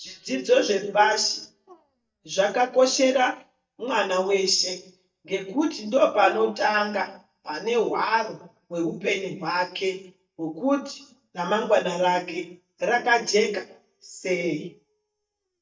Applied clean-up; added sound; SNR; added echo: neural mask model DeepFilterNet 3.